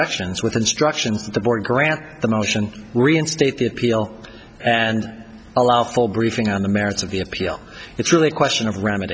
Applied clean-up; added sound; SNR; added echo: none; none; none; none.